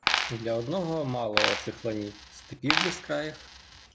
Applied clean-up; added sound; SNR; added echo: none; Coin (dropping); 0 dB; none.